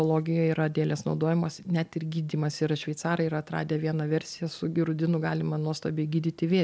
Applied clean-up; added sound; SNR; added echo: none; none; none; none.